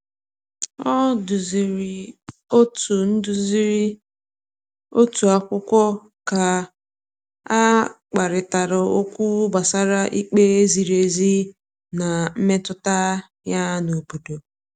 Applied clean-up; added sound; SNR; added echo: none; none; none; none.